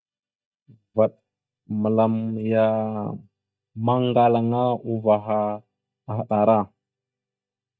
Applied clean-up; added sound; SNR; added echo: neural mask model DeepFilterNet 3.